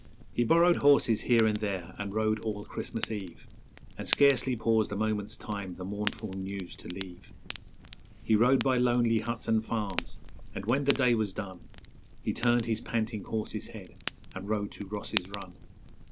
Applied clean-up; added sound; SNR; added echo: none; Fire; 11 dB; none.